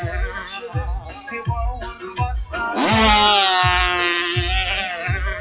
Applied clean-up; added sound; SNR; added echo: classical method WPE with log-MMSE.